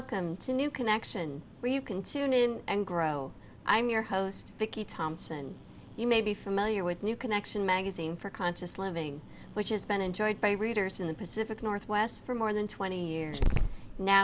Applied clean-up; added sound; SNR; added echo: none; Growling; 8 dB; none.